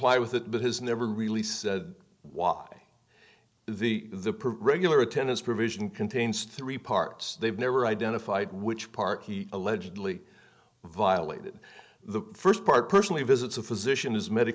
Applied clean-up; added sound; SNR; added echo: none; none; none; none.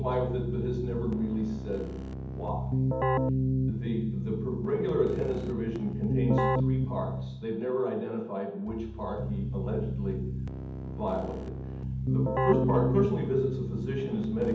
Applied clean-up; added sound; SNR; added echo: none; Keyboard (musical); -1 dB; reverberation time 0.8 s.